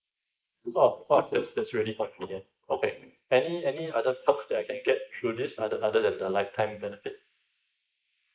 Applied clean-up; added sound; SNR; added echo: neural mask model Resemble Enhance denoiser.